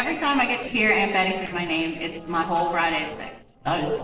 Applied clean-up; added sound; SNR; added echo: neural separator model SepFormer DNS4.